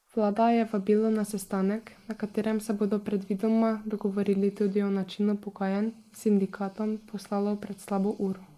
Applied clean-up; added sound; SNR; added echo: neural mask model Resemble Enhance denoiser.